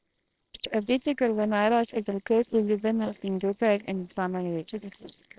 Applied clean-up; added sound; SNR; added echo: neural separator model SepFormer WHAMR!.